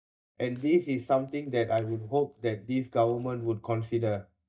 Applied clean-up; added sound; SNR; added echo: neural mask model DeepFilterNet 3.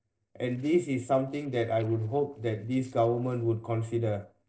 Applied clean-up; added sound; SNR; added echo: neural separator model SepFormer DNS4.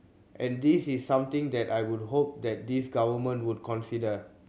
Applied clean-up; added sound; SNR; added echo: none; none; none; none.